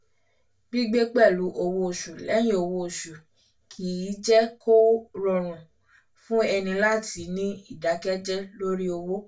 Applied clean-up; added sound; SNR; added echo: none; none; none; reverberation time 0.2 s.